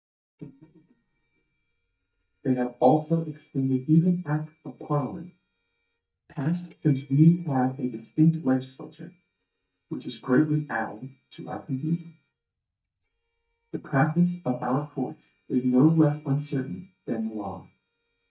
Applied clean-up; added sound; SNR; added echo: neural mask model DeepFilterNet 3.